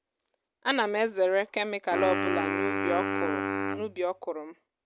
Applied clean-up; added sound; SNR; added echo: none; Wind instrument, woodwind instrument; 2 dB; none.